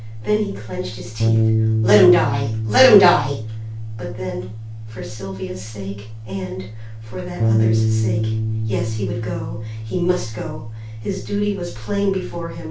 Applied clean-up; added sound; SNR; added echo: none; Bass guitar; 2 dB; reverberation time 0.3 s.